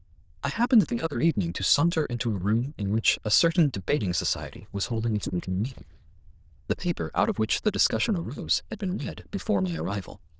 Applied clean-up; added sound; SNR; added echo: neural diffusion model UNIVERSE++.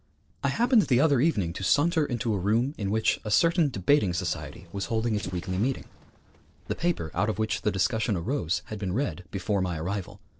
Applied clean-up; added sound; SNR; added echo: neural separator model SepFormer DNS4.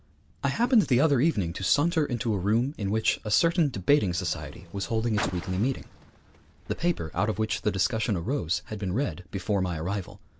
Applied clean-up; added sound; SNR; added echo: none; Car; 19 dB; none.